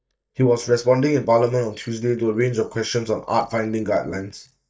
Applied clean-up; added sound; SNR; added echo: neural mask model DeepFilterNet 3.